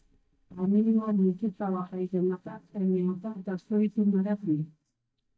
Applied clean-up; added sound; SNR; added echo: neural mask model DeepFilterNet 3.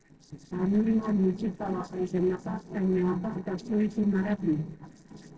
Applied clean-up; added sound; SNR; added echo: neural separator model SepFormer DNS4.